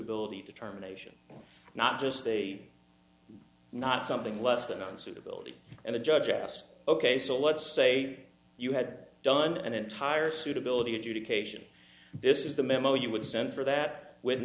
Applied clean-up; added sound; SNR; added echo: none; none; none; none.